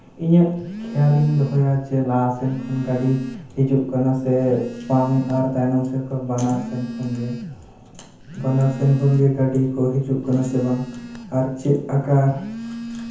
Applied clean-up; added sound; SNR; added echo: none; Telephone; 14 dB; reverberation time 0.7 s.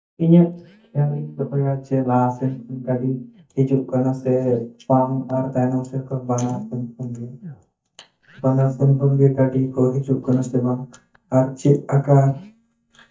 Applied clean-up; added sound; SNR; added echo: neural mask model DeepFilterNet 3.